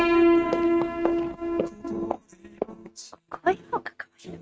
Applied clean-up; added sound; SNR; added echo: neural mask model RNNoise.